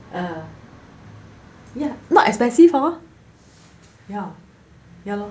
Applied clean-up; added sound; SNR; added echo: none; none; none; none.